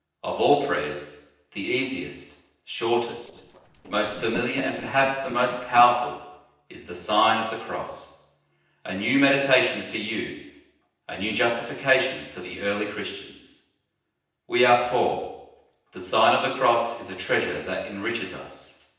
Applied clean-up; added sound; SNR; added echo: neural separator model SepFormer DNS4.